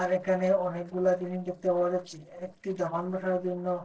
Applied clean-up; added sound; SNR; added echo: neural separator model SepFormer DNS4.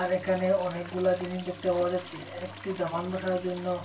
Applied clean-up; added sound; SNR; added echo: none; Trickle, dribble / Toilet flush; 15 dB; reverberation time 0.2 s.